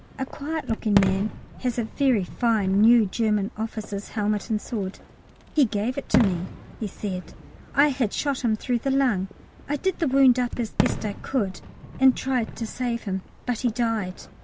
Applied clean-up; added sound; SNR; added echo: none; Fireworks; 10 dB; none.